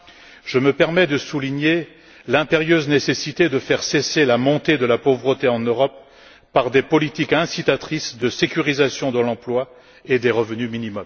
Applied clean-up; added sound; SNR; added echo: none; none; none; none.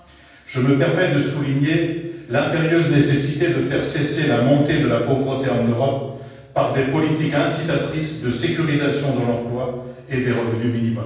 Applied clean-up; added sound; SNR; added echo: none; none; none; reverberation time 1.2 s.